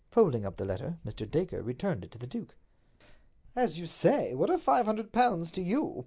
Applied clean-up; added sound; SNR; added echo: none; none; none; none.